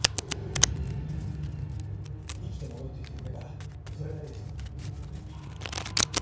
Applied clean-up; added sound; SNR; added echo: none; Domestic sounds, home sounds; 0 dB; reverberation time 0.6 s.